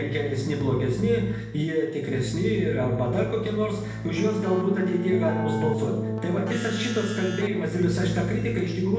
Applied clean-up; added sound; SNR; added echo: none; Keyboard (musical); 4 dB; reverberation time 0.9 s.